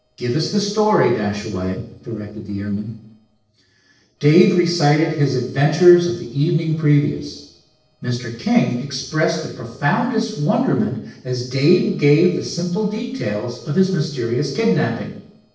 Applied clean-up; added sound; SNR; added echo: neural separator model SepFormer DNS4.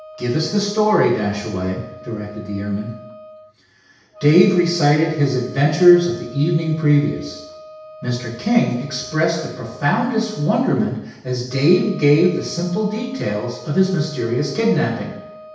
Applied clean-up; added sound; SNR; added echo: none; Wind instrument, woodwind instrument; 20 dB; reverberation time 0.9 s.